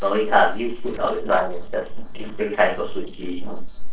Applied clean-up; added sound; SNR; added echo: neural separator model SepFormer DNS4.